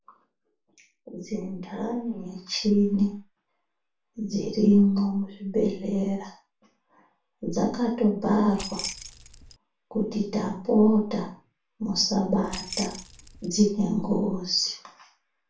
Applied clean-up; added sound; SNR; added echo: none; Keys jangling; 11 dB; reverberation time 0.3 s.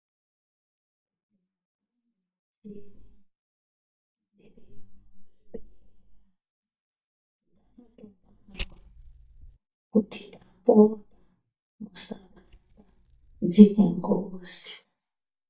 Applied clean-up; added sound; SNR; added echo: neural mask model DeepFilterNet 3.